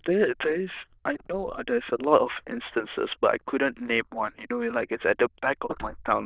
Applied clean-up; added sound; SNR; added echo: neural diffusion model UNIVERSE++.